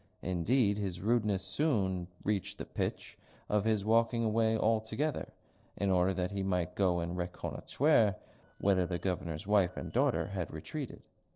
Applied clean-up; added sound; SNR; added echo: neural separator model SepFormer DNS4.